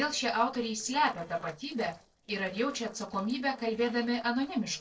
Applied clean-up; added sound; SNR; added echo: neural separator model SepFormer DNS4.